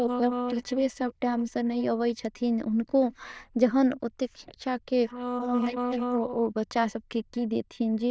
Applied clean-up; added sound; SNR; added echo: neural diffusion model UNIVERSE++.